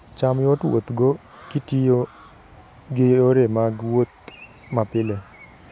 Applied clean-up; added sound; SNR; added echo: none; none; none; none.